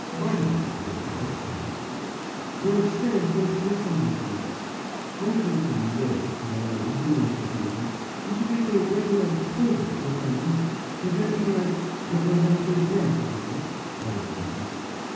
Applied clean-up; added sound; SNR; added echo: none; Water; 6 dB; reverberation time 1.2 s.